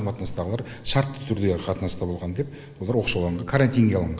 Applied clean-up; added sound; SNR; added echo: neural mask model Resemble Enhance denoiser.